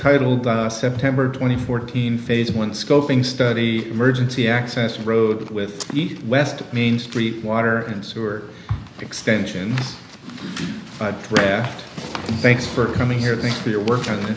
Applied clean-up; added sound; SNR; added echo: none; none; none; none.